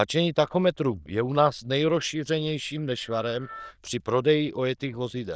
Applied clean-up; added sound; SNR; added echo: neural diffusion model UNIVERSE++.